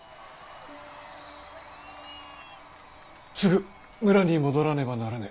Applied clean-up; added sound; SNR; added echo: none; Cheering; 20 dB; none.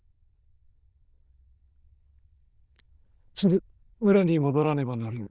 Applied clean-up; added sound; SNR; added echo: neural diffusion model UNIVERSE++.